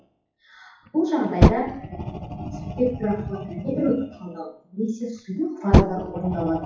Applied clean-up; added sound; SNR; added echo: classical method WPE with log-MMSE.